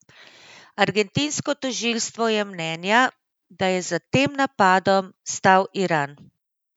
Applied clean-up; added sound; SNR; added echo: none; none; none; none.